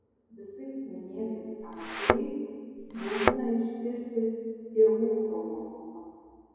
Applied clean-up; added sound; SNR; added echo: none; Thump, thud; -1 dB; reverberation time 2.2 s.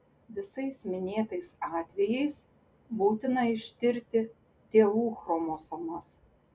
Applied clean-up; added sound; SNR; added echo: none; none; none; none.